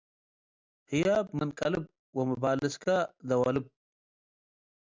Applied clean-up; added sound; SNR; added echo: none; none; none; none.